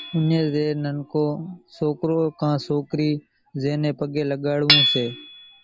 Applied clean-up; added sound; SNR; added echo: none; Hammer / Chink, clink; 5 dB; none.